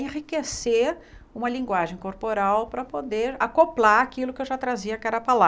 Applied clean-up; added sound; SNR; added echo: none; none; none; none.